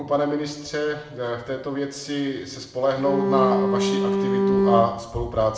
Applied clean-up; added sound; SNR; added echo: none; Bowed string instrument; -3 dB; reverberation time 0.8 s.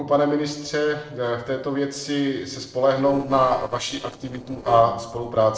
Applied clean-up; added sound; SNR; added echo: neural separator model SepFormer DNS4.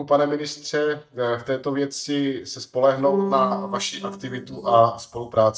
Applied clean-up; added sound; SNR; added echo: neural mask model DeepFilterNet 3.